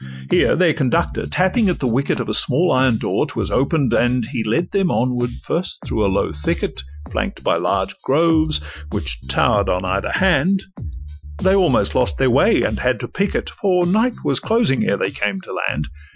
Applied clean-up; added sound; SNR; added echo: classical method Wiener filter.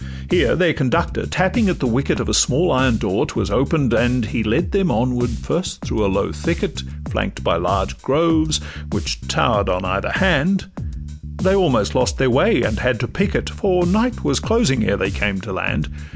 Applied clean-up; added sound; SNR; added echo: none; Bass guitar; 9 dB; none.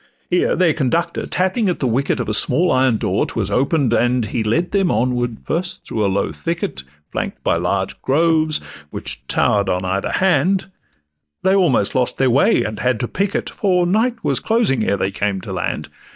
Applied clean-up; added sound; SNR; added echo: neural mask model DeepFilterNet 3.